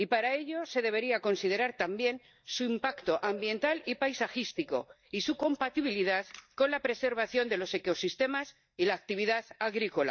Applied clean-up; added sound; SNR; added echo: neural mask model DeepFilterNet 3.